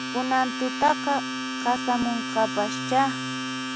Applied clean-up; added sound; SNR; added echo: none; Domestic sounds, home sounds; 4 dB; none.